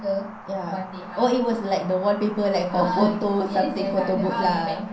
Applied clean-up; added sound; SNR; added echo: none; Wind; 17 dB; reverberation time 0.6 s.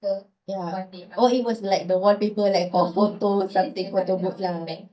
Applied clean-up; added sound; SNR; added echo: neural mask model DeepFilterNet 3.